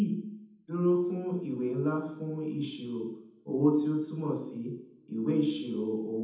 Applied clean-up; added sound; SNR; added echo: none; none; none; reverberation time 0.8 s.